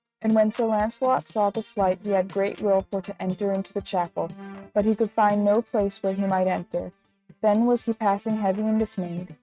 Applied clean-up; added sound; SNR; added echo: neural mask model RNNoise.